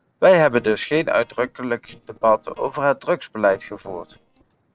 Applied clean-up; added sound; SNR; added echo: neural separator model SepFormer DNS4.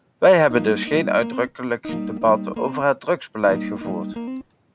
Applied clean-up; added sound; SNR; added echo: none; Guitar; 8 dB; none.